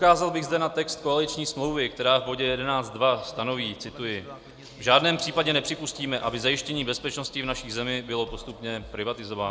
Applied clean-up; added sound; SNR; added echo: none; none; none; none.